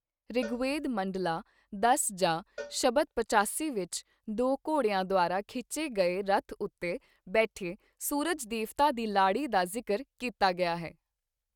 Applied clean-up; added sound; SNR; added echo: neural mask model RNNoise.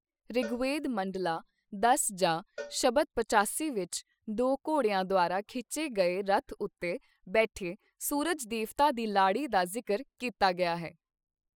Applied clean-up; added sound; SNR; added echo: classical method spectral subtraction.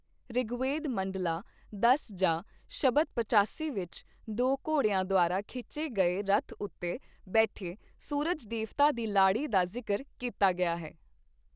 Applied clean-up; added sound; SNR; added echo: none; none; none; none.